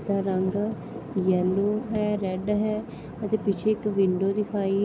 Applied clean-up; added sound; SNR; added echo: none; none; none; none.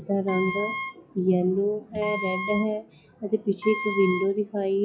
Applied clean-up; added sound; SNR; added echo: classical method log-MMSE.